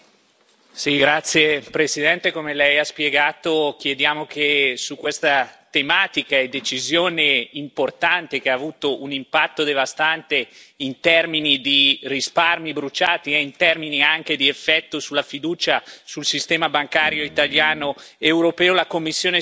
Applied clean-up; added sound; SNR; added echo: none; Guitar; 19 dB; none.